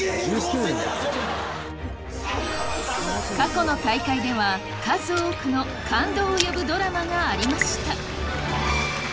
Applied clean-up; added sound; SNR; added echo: none; Raindrop; 8 dB; none.